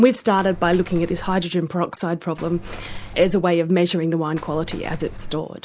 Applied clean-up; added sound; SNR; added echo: none; Coin (dropping); 11 dB; none.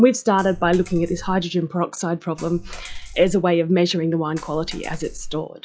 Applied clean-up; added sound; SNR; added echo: classical method log-MMSE.